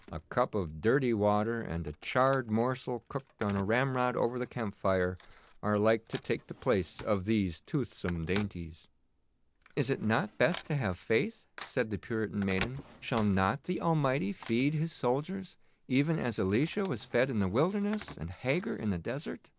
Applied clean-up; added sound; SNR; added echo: none; Telephone + Cutlery, silverware / Drawer open or close; 19 dB; none.